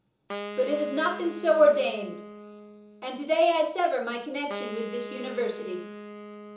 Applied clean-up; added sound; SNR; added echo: none; Wind instrument, woodwind instrument; 13 dB; reverberation time 1.2 s.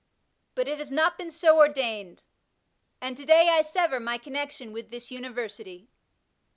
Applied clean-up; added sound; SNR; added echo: none; none; none; none.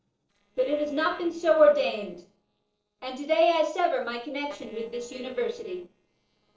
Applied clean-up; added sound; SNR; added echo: neural separator model SepFormer DNS4.